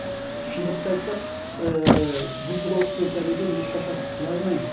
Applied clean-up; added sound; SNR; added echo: none; Squeak; 0 dB; reverberation time 0.6 s.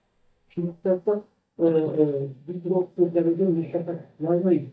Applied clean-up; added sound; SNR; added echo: neural mask model DeepFilterNet 3.